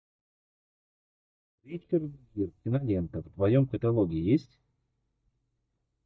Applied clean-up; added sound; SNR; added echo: neural mask model DeepFilterNet 3.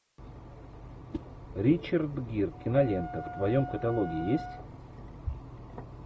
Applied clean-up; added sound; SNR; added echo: none; Whoosh, swoosh, swish + Wind instrument, woodwind instrument; 13 dB; none.